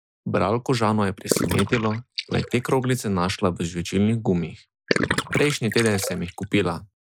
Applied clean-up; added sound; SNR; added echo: neural mask model Resemble Enhance denoiser.